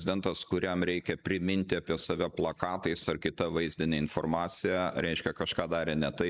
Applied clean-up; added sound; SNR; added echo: neural mask model Resemble Enhance denoiser.